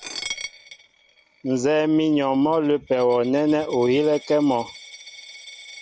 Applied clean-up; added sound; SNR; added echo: none; Coin (dropping); 18 dB; none.